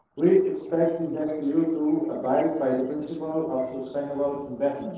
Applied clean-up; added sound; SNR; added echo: neural separator model SepFormer DNS4.